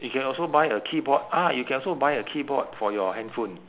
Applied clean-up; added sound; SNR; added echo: none; none; none; none.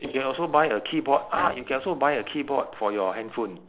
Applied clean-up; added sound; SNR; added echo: neural separator model SepFormer DNS4.